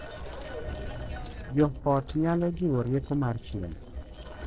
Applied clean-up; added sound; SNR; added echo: neural separator model SepFormer DNS4.